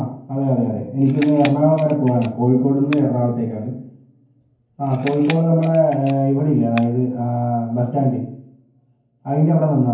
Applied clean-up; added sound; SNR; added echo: none; Camera; 19 dB; reverberation time 0.9 s.